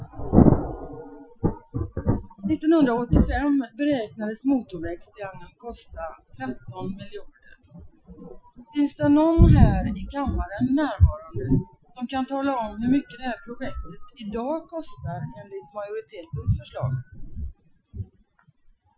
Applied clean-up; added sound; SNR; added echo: classical method Wiener filter.